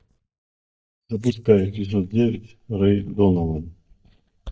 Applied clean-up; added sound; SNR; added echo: neural mask model DeepFilterNet 3.